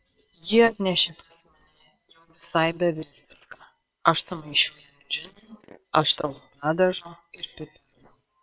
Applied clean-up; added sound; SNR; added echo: neural separator model SepFormer WHAM!.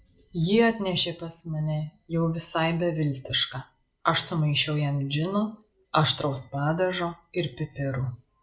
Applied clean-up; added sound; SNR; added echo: none; none; none; none.